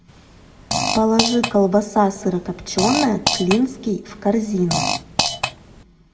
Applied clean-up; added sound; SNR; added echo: none; Fart; 4 dB; reverberation time 1.7 s.